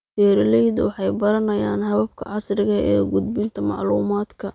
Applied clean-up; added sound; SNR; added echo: none; none; none; none.